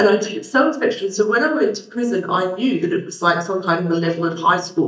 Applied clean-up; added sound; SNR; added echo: neural mask model DeepFilterNet 3.